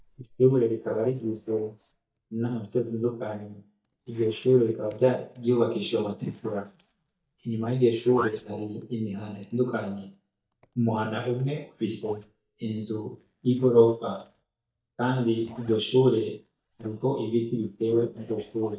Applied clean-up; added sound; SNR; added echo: neural mask model DeepFilterNet 3.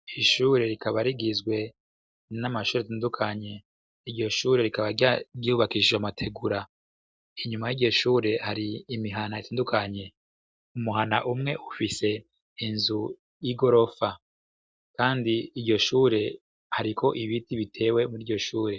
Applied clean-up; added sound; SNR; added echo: none; none; none; none.